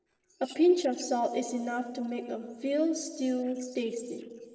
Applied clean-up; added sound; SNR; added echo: neural separator model SepFormer DNS4.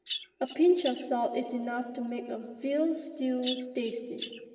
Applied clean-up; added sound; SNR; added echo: none; Bird vocalization, bird call, bird song; 7 dB; reverberation time 2.4 s.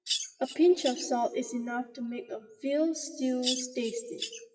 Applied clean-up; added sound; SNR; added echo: classical method WPE with log-MMSE.